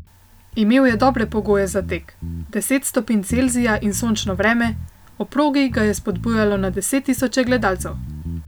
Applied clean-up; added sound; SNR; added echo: none; Bass guitar; 12 dB; none.